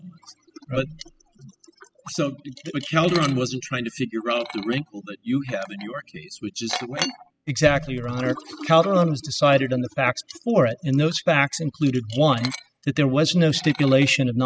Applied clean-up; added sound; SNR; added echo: classical method spectral subtraction.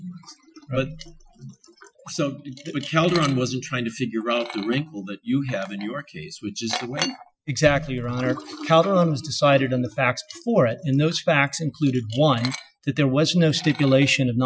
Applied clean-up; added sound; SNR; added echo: classical method Wiener filter.